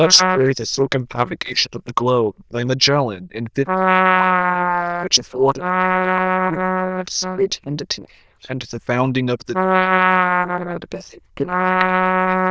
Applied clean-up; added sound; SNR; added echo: neural diffusion model UNIVERSE++.